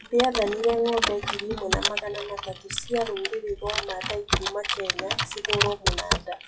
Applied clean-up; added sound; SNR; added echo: classical method WPE with log-MMSE.